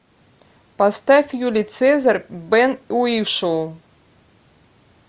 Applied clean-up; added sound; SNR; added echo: none; none; none; none.